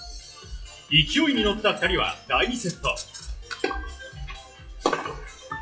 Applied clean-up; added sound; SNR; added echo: classical method WPE with log-MMSE.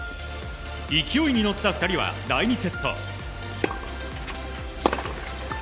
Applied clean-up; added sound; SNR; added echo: none; none; none; none.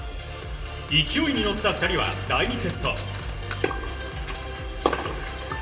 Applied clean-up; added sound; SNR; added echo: none; Cutlery, silverware; 16 dB; reverberation time 2.8 s.